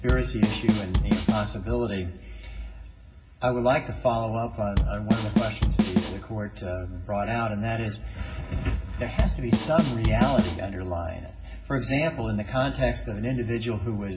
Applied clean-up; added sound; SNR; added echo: none; Drum kit; -2 dB; reverberation time 0.4 s.